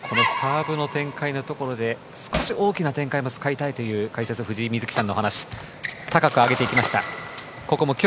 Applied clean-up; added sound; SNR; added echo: none; Hammer; 6 dB; none.